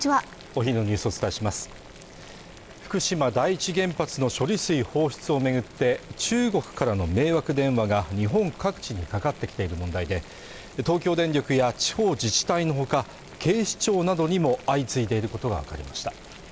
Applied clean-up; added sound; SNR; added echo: none; Boiling; 20 dB; none.